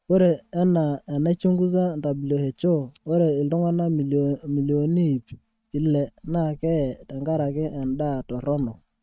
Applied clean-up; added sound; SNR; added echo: neural mask model RNNoise.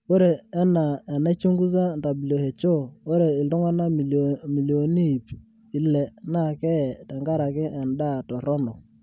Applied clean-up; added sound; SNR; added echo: none; none; none; none.